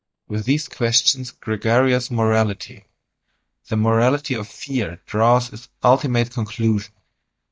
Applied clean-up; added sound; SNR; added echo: neural mask model DeepFilterNet 3.